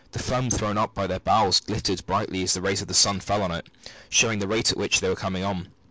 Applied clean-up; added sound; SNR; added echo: none; none; none; none.